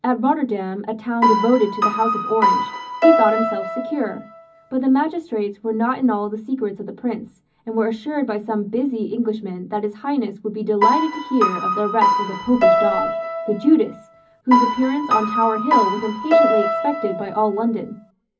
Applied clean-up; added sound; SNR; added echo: none; Piano; -1 dB; reverberation time 0.4 s.